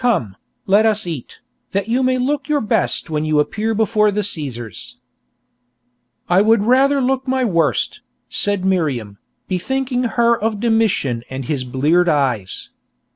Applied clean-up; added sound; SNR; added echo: none; none; none; none.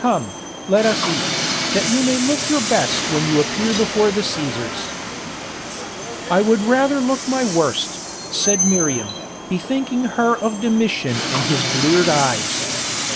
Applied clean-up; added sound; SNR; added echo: none; Train; 4 dB; none.